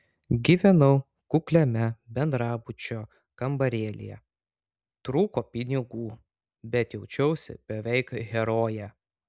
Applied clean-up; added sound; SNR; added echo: none; none; none; none.